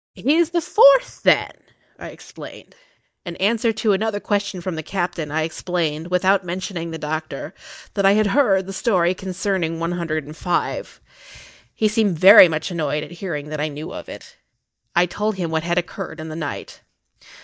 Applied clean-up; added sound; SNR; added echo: neural mask model DeepFilterNet 3.